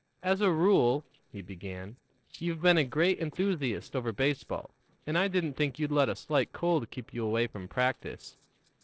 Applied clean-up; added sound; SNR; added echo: neural separator model SepFormer DNS4.